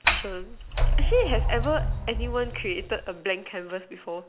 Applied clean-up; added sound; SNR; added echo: none; Sliding door; -4 dB; none.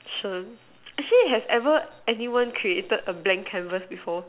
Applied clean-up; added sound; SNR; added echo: none; none; none; none.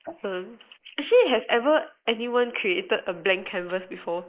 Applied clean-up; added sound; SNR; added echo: neural mask model Resemble Enhance denoiser.